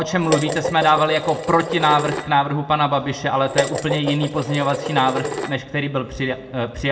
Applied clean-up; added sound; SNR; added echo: none; Dishes, pots, and pans; 7 dB; reverberation time 0.9 s.